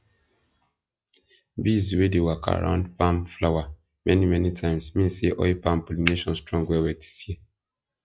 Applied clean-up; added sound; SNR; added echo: classical method log-MMSE.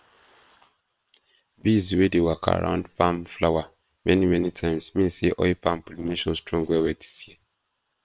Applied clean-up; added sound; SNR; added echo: neural separator model SepFormer WHAM!.